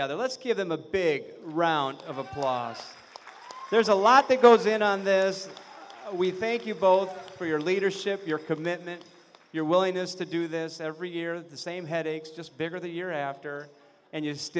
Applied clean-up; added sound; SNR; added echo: none; none; none; none.